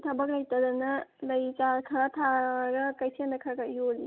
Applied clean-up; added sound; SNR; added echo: none; none; none; none.